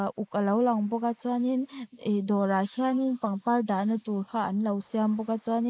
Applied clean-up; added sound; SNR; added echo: neural mask model Resemble Enhance denoiser.